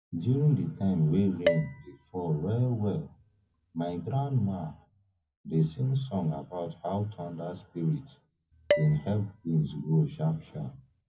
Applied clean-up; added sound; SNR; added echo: none; Dishes, pots, and pans; 6 dB; reverberation time 0.3 s.